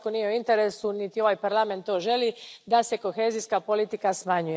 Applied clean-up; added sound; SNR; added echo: none; none; none; none.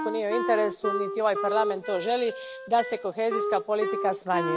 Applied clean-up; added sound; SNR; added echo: none; Wind instrument, woodwind instrument; 4 dB; none.